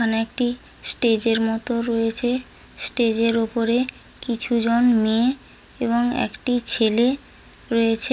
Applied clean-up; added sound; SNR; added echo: none; none; none; none.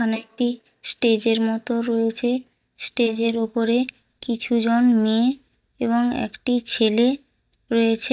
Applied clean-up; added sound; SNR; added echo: neural mask model DeepFilterNet 3.